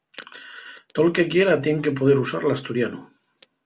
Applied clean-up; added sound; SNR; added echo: none; none; none; none.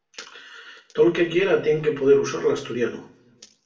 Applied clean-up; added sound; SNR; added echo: none; none; none; reverberation time 0.5 s.